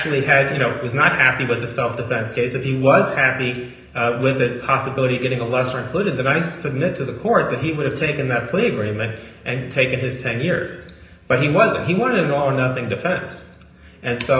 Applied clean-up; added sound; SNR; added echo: none; none; none; reverberation time 0.9 s.